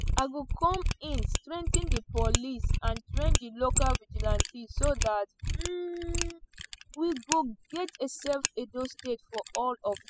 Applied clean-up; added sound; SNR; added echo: classical method spectral subtraction.